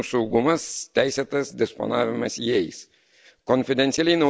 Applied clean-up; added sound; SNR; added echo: none; none; none; none.